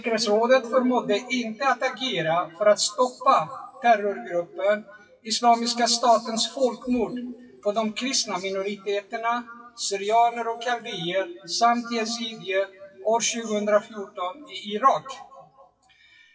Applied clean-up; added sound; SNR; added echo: classical method WPE with log-MMSE.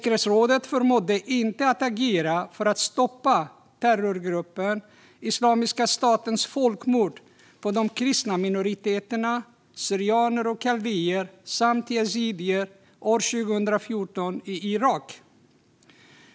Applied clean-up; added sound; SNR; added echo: none; none; none; none.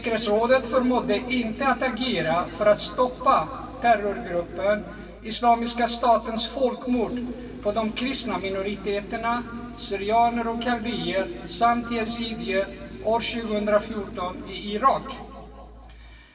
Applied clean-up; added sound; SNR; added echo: none; Tools; 18 dB; reverberation time 2.5 s.